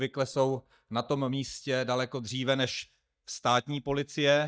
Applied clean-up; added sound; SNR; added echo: neural mask model DeepFilterNet 3.